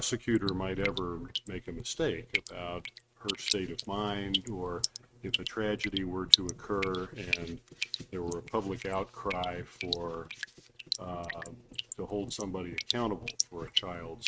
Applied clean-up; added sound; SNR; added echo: neural mask model RNNoise.